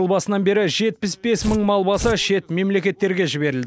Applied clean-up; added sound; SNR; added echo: none; Tearing; 10 dB; none.